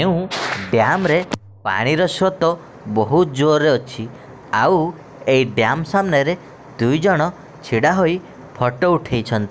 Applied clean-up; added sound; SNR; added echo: none; none; none; none.